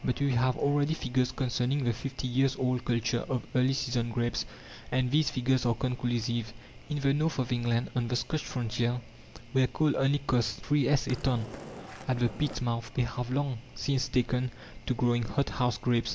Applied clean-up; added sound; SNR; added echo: none; Skateboard; 15 dB; none.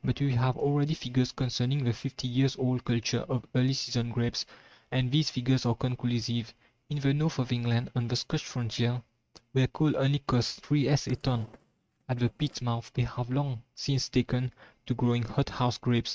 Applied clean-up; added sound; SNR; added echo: neural mask model RNNoise.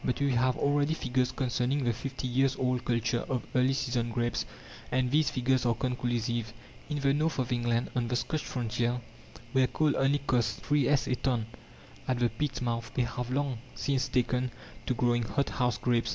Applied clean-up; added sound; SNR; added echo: none; none; none; none.